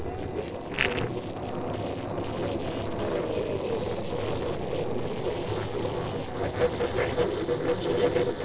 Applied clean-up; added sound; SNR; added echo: neural separator model SepFormer DNS4.